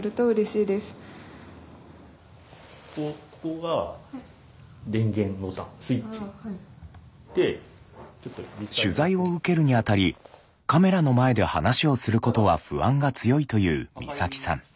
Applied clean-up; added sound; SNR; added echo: none; none; none; none.